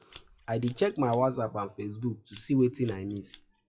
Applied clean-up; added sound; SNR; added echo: classical method WPE with log-MMSE.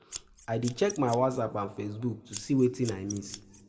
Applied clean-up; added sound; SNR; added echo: none; Scissors; 15 dB; reverberation time 1.3 s.